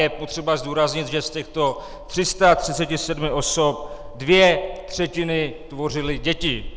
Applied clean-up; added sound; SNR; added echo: none; Cricket; 14 dB; none.